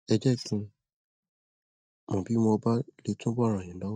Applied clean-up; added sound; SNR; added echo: neural mask model DeepFilterNet 3.